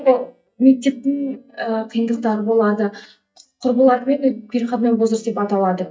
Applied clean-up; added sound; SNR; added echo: neural mask model DeepFilterNet 3.